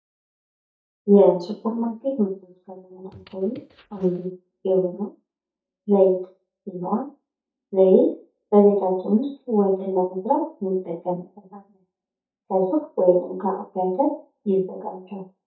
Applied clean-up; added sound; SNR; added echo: neural mask model DeepFilterNet 3.